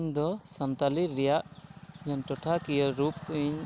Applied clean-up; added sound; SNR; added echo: none; none; none; none.